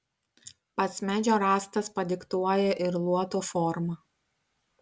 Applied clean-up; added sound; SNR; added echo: none; none; none; none.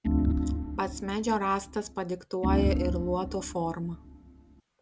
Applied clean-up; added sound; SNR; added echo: none; Organ; -1 dB; none.